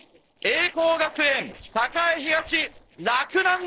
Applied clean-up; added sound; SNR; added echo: neural separator model SepFormer DNS4.